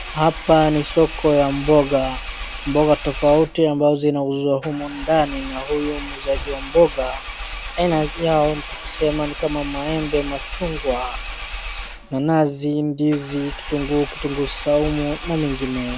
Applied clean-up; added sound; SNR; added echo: none; Engine; 11 dB; none.